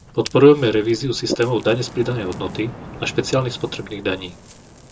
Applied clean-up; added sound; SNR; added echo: none; Ocean; 15 dB; reverberation time 0.2 s.